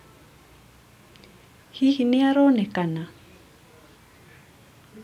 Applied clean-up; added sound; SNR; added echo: none; none; none; none.